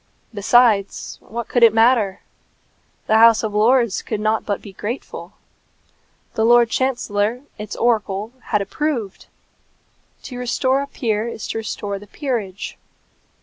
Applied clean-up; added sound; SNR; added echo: none; none; none; none.